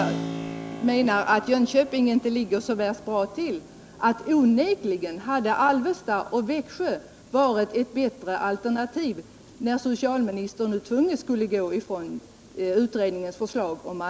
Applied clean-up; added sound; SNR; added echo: none; Keyboard (musical); 16 dB; none.